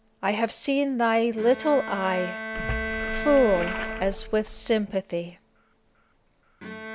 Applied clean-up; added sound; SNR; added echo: none; Bowed string instrument + Splash, splatter; 8 dB; none.